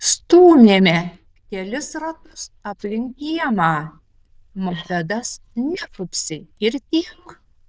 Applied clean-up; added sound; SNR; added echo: neural diffusion model UNIVERSE++.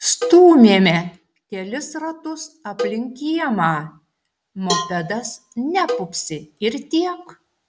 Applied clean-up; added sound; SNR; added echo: none; Cowbell + Cowbell; 12 dB; none.